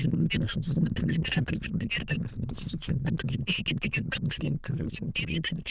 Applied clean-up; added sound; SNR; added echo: neural diffusion model UNIVERSE++.